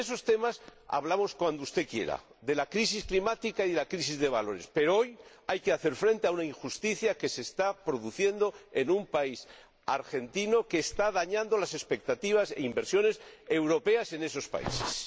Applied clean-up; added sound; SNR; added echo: none; none; none; none.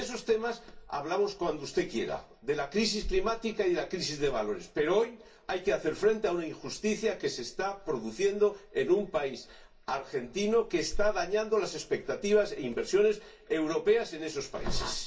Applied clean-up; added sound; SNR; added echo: none; none; none; reverberation time 0.2 s.